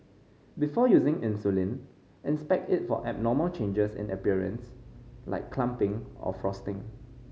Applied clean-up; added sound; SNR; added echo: none; none; none; none.